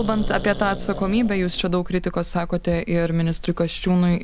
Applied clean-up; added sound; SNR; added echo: none; Growling; 9 dB; none.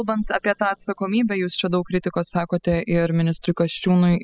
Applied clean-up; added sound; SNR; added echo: classical method spectral subtraction.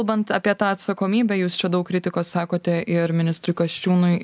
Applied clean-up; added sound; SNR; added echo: none; none; none; none.